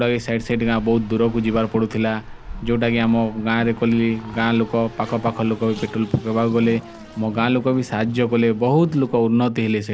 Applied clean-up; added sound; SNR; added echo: none; Race car, auto racing; 18 dB; none.